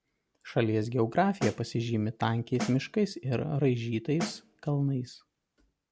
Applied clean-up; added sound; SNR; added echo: none; Snare drum; 11 dB; none.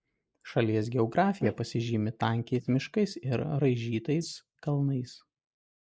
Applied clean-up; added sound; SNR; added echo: neural mask model Resemble Enhance denoiser.